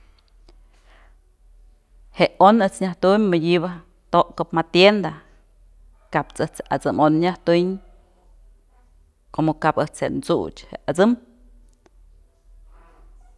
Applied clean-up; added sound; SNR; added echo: none; none; none; none.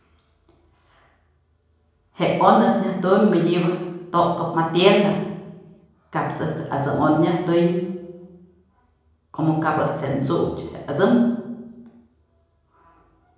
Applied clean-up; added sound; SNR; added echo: none; none; none; reverberation time 0.9 s.